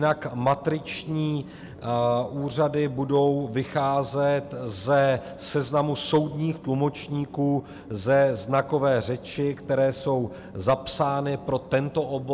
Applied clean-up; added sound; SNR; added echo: none; Train; 20 dB; none.